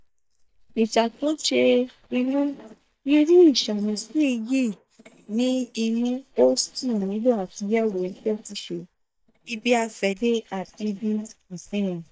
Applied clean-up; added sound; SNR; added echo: neural mask model DeepFilterNet 3.